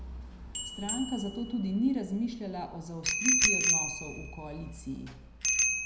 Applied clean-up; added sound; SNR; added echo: none; Bicycle bell; -3 dB; reverberation time 0.8 s.